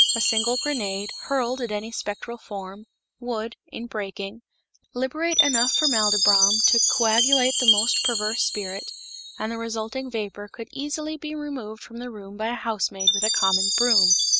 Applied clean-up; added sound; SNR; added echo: none; Chime; -3 dB; none.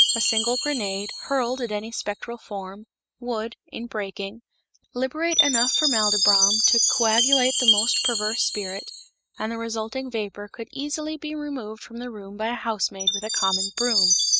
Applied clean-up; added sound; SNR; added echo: neural mask model RNNoise.